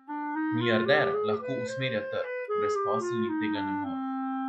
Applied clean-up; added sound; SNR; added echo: classical method log-MMSE.